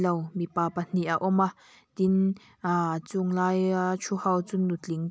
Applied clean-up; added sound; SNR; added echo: none; none; none; none.